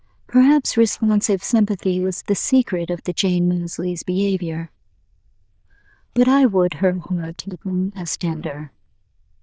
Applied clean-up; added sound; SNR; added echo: neural diffusion model UNIVERSE++.